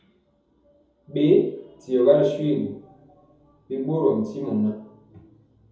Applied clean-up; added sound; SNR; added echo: none; none; none; reverberation time 2.7 s.